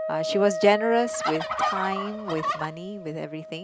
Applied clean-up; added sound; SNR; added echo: none; Wind instrument, woodwind instrument + Fowl; 4 dB; none.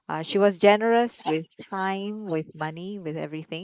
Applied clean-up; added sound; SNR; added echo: neural mask model Resemble Enhance denoiser.